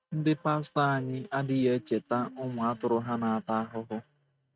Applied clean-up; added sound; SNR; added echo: neural mask model RNNoise.